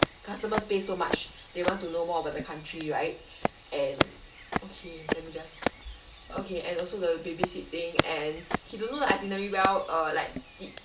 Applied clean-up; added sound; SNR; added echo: none; Walk, footsteps; 3 dB; reverberation time 0.3 s.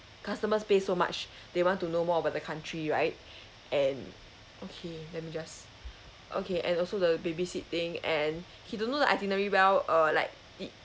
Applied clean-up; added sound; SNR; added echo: none; none; none; none.